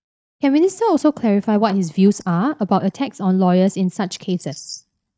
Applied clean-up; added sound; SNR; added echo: neural mask model DeepFilterNet 3.